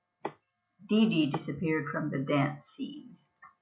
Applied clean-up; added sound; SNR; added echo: none; none; none; none.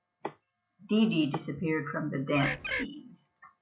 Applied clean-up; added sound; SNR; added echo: none; Bird; 2 dB; none.